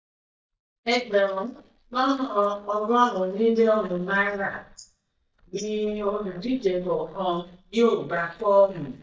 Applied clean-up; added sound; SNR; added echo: neural mask model DeepFilterNet 3.